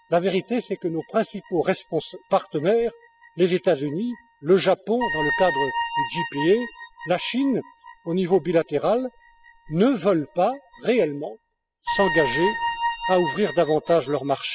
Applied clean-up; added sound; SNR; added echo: classical method spectral subtraction.